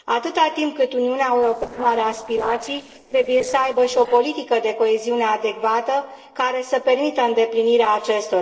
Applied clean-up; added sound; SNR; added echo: neural separator model SepFormer DNS4.